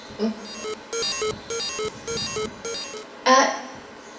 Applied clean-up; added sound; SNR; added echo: none; Alarm; 3 dB; reverberation time 1.0 s.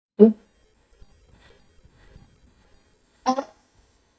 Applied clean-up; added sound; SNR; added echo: neural mask model DeepFilterNet 3.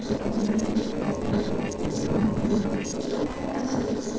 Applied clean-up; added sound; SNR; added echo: neural separator model SepFormer DNS4.